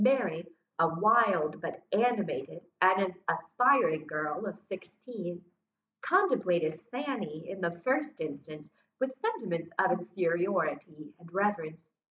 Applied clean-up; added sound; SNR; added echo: neural mask model Resemble Enhance denoiser.